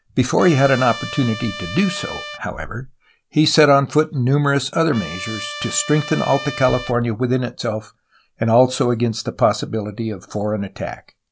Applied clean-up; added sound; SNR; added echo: none; Trumpet; 12 dB; none.